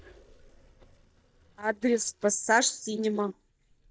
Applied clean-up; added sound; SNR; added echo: neural mask model DeepFilterNet 3.